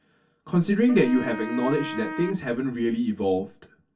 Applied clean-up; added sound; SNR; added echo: none; Wind instrument, woodwind instrument; 11 dB; reverberation time 0.2 s.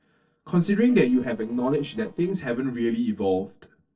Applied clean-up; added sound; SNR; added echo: neural separator model SepFormer DNS4.